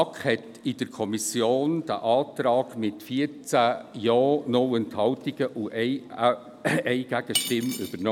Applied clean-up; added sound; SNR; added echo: none; Cutlery, silverware / Dishes, pots, and pans; 6 dB; none.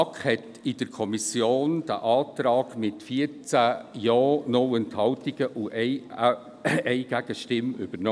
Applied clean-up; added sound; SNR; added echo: none; none; none; none.